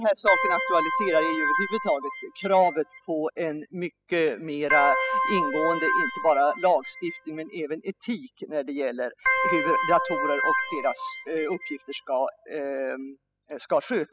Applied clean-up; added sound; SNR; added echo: classical method spectral subtraction.